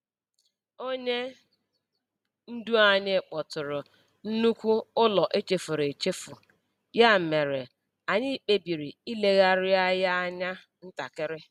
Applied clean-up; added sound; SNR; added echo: none; none; none; none.